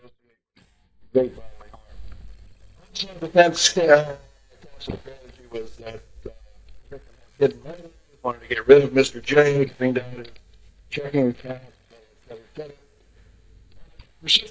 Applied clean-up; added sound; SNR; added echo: neural mask model DeepFilterNet 3.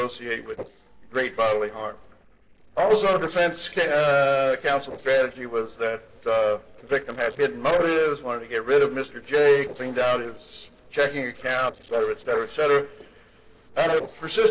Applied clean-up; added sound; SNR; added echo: neural separator model SepFormer DNS4.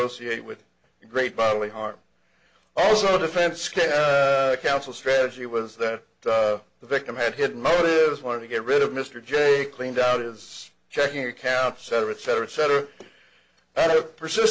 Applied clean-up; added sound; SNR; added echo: none; none; none; none.